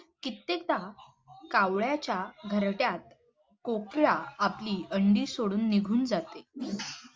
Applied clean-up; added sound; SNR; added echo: none; none; none; none.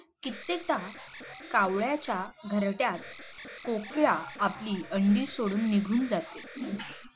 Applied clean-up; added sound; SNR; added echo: none; Alarm; 15 dB; none.